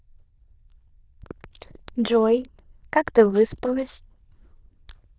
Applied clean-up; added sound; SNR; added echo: neural diffusion model UNIVERSE++.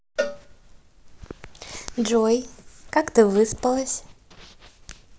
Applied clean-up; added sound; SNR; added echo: none; Cowbell; 11 dB; none.